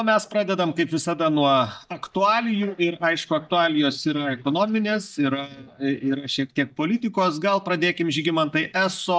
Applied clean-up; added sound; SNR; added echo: neural mask model DeepFilterNet 3.